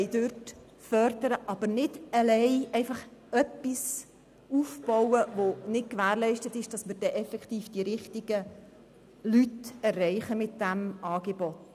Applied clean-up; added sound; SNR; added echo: none; none; none; none.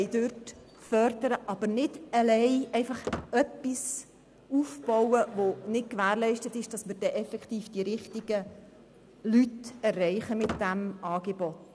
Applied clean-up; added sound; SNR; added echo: none; Squeak; 16 dB; none.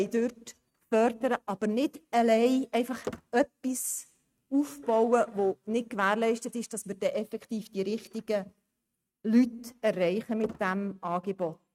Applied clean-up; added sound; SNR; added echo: neural mask model RNNoise.